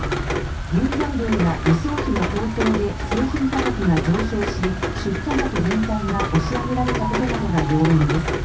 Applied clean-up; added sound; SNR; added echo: none; Rain; 2 dB; reverberation time 0.3 s.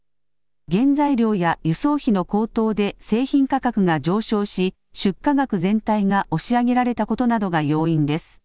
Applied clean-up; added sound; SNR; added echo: none; none; none; none.